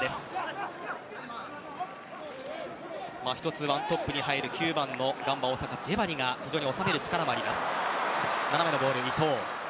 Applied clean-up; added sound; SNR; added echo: none; none; none; none.